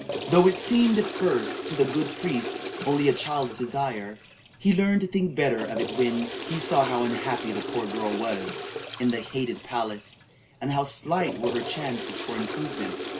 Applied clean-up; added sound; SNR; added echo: none; Toilet flush / Water; 8 dB; none.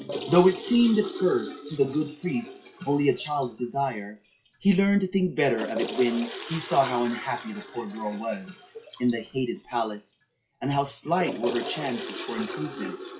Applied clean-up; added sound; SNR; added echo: classical method log-MMSE.